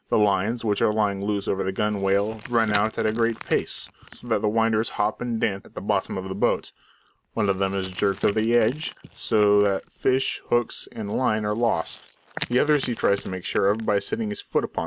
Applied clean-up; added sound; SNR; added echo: neural mask model Resemble Enhance denoiser.